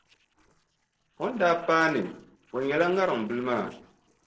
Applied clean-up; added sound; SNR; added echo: neural separator model SepFormer DNS4.